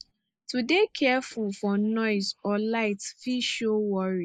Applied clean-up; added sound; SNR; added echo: neural mask model Resemble Enhance denoiser.